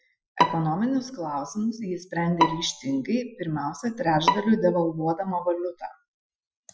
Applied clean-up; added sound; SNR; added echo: classical method Wiener filter.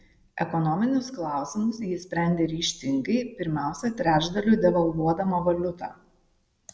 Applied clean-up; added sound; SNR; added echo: none; none; none; none.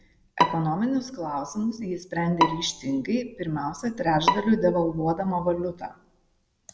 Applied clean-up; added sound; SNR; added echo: none; Bowed string instrument; 4 dB; none.